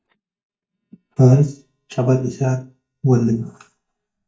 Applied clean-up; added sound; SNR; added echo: neural mask model DeepFilterNet 3.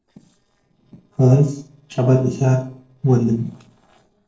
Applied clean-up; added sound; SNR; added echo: neural separator model SepFormer DNS4.